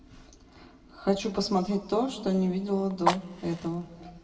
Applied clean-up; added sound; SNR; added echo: none; Fire; 8 dB; reverberation time 1.6 s.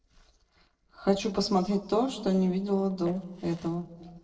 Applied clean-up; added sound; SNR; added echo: neural separator model SepFormer DNS4.